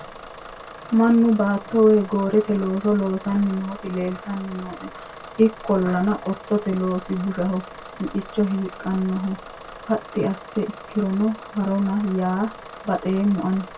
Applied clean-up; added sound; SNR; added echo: none; Bus / Engine; 16 dB; reverberation time 0.1 s.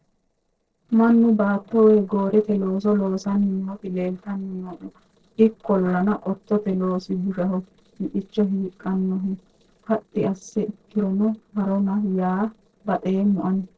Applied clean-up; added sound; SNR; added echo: neural separator model SepFormer DNS4.